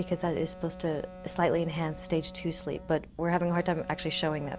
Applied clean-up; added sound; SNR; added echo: none; Wind instrument, woodwind instrument; 15 dB; none.